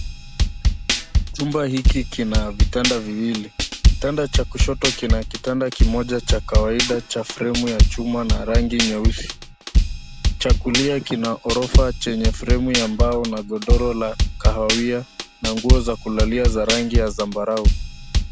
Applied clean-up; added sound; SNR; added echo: none; Drum / Drum kit; -4 dB; none.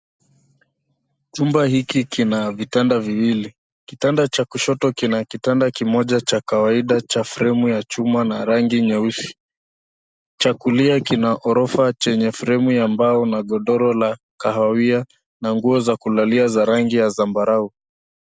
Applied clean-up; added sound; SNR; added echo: none; none; none; none.